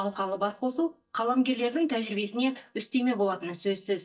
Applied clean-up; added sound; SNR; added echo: neural mask model DeepFilterNet 3.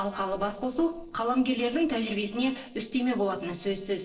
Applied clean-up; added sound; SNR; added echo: neural separator model SepFormer DNS4.